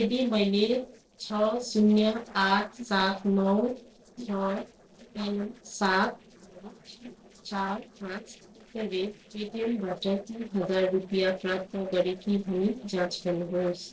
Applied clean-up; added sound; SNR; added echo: neural separator model SepFormer DNS4.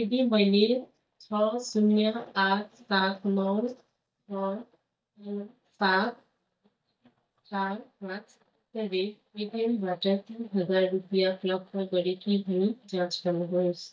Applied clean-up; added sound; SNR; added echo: neural mask model DeepFilterNet 3.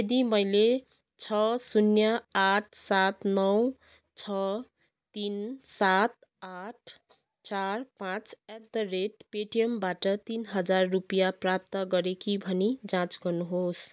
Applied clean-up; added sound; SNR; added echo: none; none; none; none.